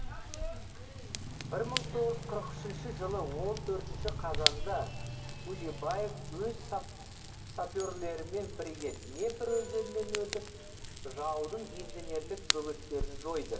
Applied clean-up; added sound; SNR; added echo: none; Fire / Rain; 1 dB; reverberation time 2.0 s.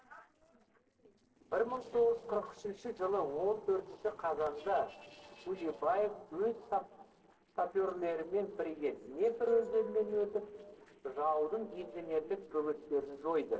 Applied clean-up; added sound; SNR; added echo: neural separator model SepFormer DNS4.